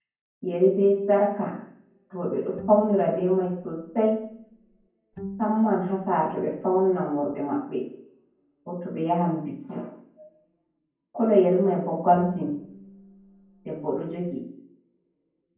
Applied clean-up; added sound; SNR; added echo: none; Bowed string instrument; 17 dB; reverberation time 0.9 s.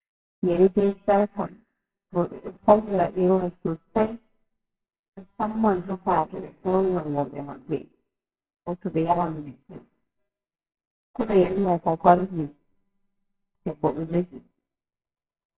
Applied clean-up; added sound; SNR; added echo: neural separator model SepFormer WHAMR!.